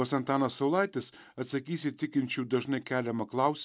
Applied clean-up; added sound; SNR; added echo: none; none; none; none.